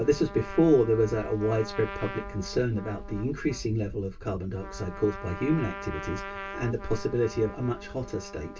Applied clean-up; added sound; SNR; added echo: none; Trumpet; 13 dB; reverberation time 0.2 s.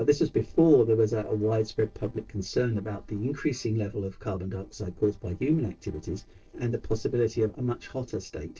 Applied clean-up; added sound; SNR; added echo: neural separator model SepFormer DNS4.